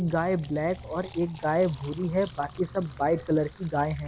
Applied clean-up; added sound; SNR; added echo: none; Squeak + Fill (with liquid); 17 dB; none.